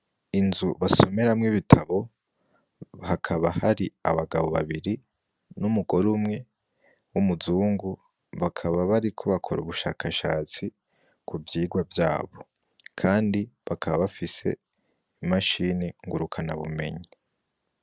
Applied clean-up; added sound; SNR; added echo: none; none; none; none.